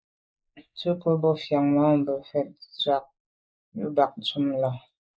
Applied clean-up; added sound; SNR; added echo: neural mask model Resemble Enhance denoiser.